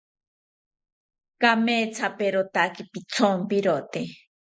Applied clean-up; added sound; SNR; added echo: neural mask model Resemble Enhance denoiser.